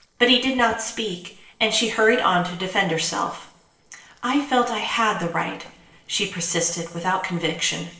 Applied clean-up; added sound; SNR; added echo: neural separator model SepFormer DNS4.